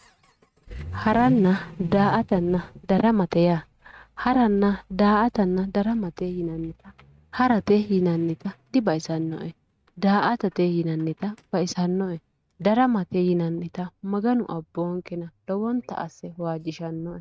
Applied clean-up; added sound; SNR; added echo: neural mask model RNNoise.